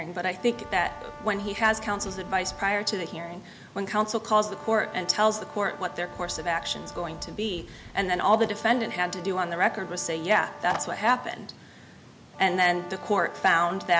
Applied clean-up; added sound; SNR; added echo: none; Brass instrument + Wind; 17 dB; none.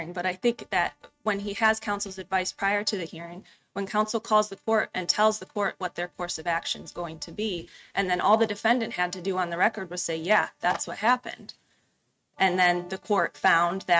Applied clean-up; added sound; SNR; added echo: neural mask model RNNoise.